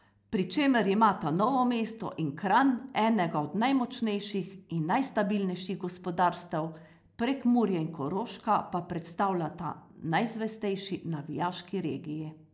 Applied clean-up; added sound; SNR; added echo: none; none; none; none.